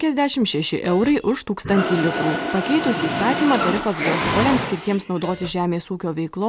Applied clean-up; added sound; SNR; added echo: none; Mechanisms + Hi-hat; 5 dB; none.